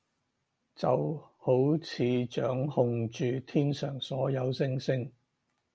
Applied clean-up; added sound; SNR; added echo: none; none; none; none.